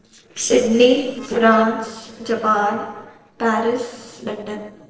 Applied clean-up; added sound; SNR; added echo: neural separator model SepFormer DNS4.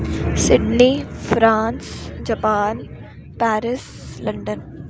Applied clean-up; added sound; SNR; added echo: none; none; none; none.